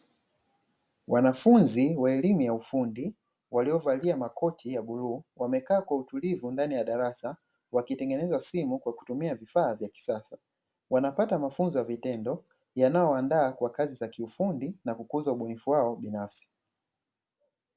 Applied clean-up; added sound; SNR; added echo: none; none; none; none.